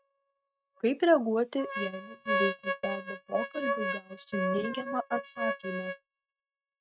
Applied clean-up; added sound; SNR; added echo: neural mask model RNNoise.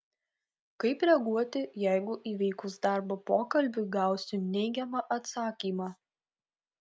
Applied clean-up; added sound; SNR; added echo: none; none; none; none.